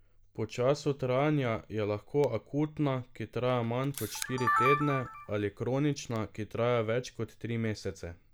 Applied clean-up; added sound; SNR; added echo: none; Camera; 2 dB; none.